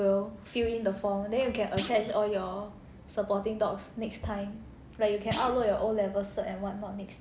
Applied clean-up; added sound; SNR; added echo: none; Thump, thud; 10 dB; none.